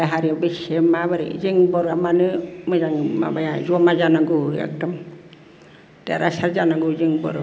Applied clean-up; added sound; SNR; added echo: none; none; none; none.